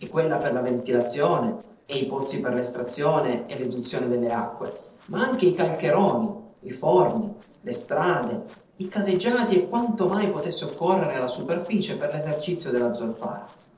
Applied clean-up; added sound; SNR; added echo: neural separator model SepFormer DNS4.